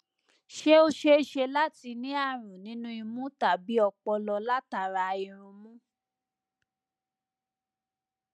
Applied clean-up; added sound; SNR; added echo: none; none; none; none.